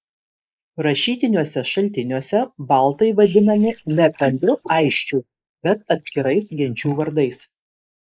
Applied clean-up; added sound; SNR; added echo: neural mask model Resemble Enhance denoiser.